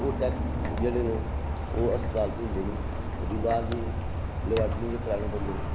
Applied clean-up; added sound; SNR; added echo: none; Rain; -1 dB; none.